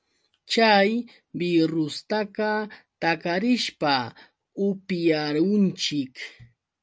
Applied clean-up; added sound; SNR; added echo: none; none; none; none.